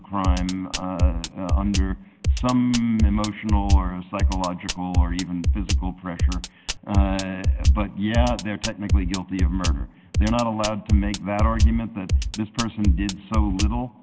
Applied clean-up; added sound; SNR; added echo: none; Drum kit; -3 dB; none.